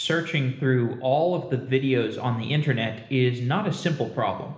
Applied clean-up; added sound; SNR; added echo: none; none; none; reverberation time 1.1 s.